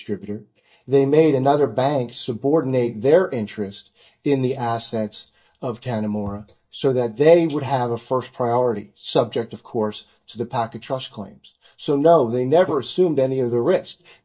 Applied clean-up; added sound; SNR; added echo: neural mask model DeepFilterNet 3.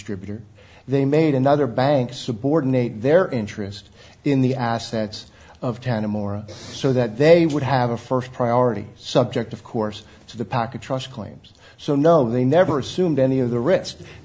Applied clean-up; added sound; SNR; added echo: none; none; none; none.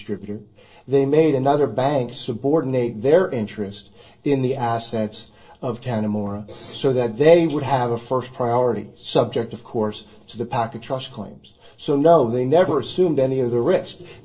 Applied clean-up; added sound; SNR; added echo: neural separator model SepFormer DNS4.